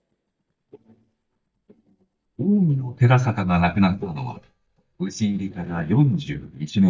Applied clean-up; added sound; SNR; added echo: neural mask model DeepFilterNet 3.